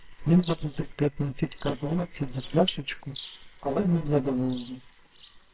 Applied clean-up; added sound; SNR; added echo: neural separator model SepFormer WHAMR!.